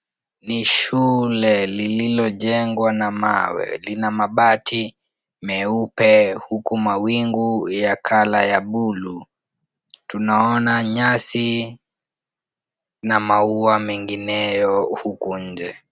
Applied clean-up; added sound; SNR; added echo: none; none; none; none.